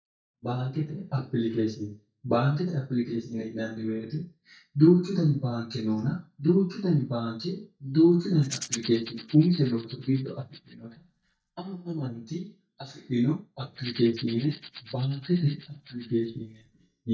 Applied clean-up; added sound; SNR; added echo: neural mask model DeepFilterNet 3.